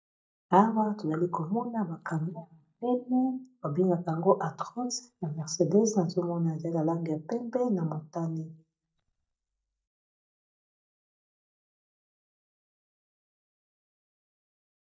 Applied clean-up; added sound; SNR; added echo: neural mask model DeepFilterNet 3.